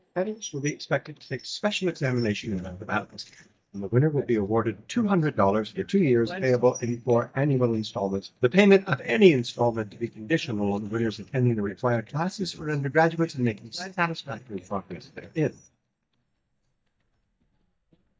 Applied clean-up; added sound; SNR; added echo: neural mask model DeepFilterNet 3.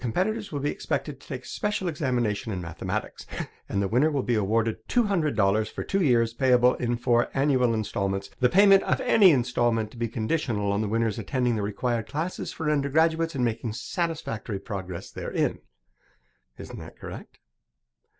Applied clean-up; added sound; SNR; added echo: none; none; none; none.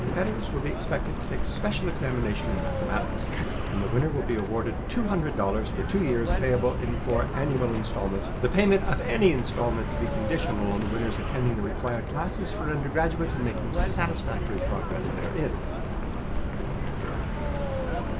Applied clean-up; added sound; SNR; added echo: none; Car; -2 dB; reverberation time 0.5 s.